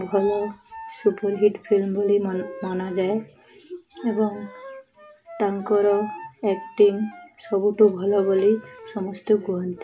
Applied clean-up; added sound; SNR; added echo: none; Wind instrument, woodwind instrument; 18 dB; reverberation time 0.2 s.